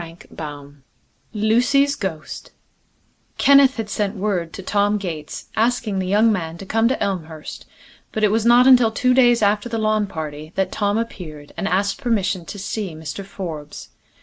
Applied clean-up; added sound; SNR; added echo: none; none; none; none.